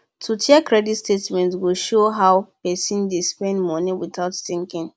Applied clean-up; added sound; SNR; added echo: none; none; none; none.